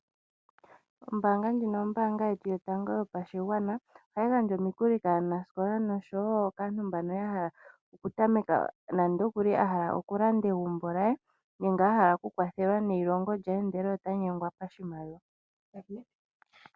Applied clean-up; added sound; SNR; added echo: none; none; none; none.